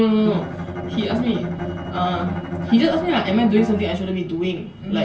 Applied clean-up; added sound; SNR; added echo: none; Bowed string instrument; 8 dB; reverberation time 0.3 s.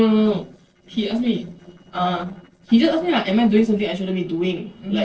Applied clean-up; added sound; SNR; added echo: neural separator model SepFormer DNS4.